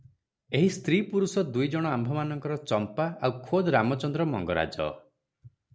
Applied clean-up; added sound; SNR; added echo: none; none; none; none.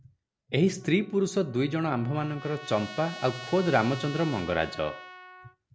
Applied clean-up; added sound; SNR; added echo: none; Trumpet; 16 dB; none.